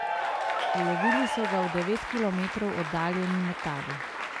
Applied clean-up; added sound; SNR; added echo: none; Applause / Cheering; 0 dB; none.